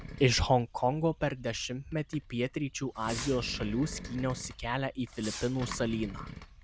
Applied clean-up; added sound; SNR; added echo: none; Engine + Fireworks; 13 dB; none.